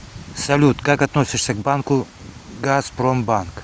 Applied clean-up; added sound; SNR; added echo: none; none; none; none.